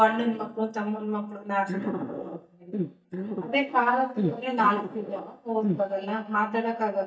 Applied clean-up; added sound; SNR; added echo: neural mask model DeepFilterNet 3.